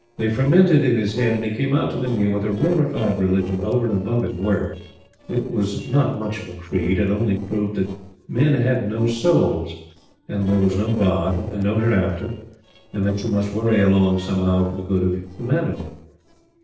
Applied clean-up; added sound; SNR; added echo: neural separator model SepFormer DNS4.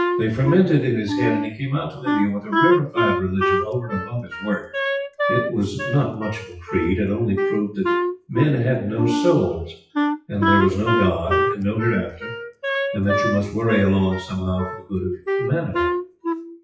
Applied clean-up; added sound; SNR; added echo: classical method WPE with log-MMSE.